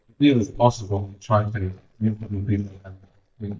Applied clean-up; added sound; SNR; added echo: neural mask model DeepFilterNet 3.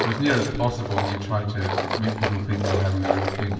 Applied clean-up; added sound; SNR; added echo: none; Tools; 4 dB; reverberation time 1.4 s.